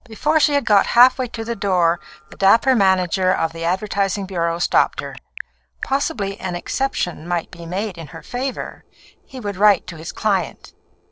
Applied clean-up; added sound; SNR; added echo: neural separator model SepFormer DNS4.